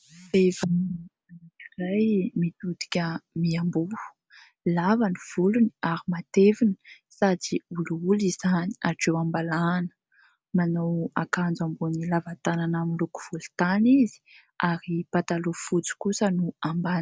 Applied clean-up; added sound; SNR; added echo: none; none; none; none.